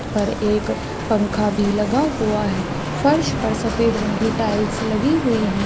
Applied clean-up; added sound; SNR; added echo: none; Bicycle; 5 dB; none.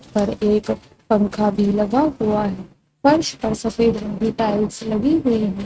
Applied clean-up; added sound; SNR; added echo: neural mask model RNNoise.